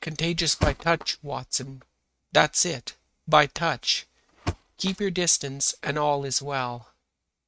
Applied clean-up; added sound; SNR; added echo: neural mask model RNNoise.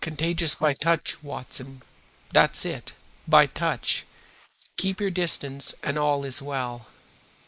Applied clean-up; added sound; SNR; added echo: neural mask model Resemble Enhance denoiser.